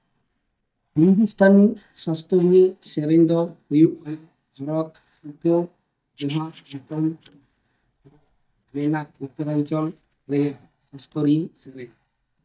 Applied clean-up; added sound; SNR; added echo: neural mask model DeepFilterNet 3.